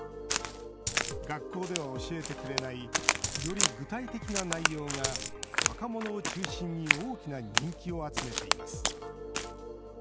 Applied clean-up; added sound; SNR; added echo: none; Crack + Coin (dropping); -3 dB; none.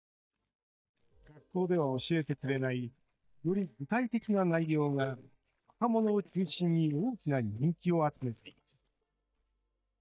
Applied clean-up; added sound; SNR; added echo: neural mask model DeepFilterNet 3.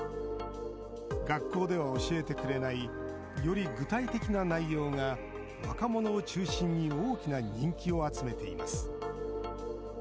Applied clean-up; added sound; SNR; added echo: none; none; none; none.